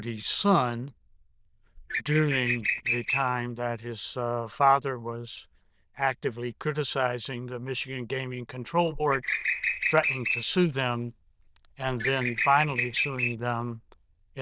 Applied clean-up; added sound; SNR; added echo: neural diffusion model UNIVERSE++.